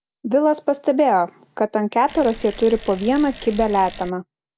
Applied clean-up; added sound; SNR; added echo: none; Bicycle; 17 dB; none.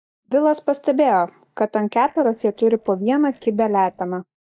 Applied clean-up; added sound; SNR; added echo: neural mask model DeepFilterNet 3.